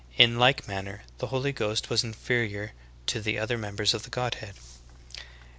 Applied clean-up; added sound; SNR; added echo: none; none; none; none.